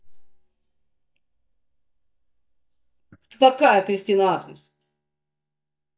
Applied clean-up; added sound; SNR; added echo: neural mask model DeepFilterNet 3.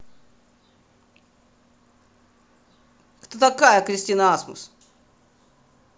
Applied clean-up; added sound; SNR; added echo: none; none; none; none.